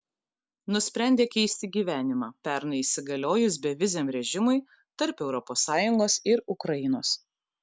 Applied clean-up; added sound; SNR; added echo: none; none; none; none.